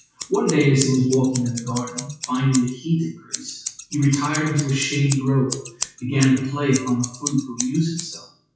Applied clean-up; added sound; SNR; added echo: classical method WPE with log-MMSE.